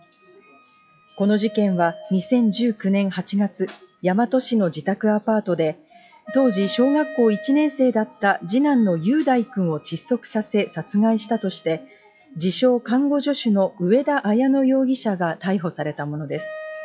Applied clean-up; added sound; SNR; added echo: classical method log-MMSE.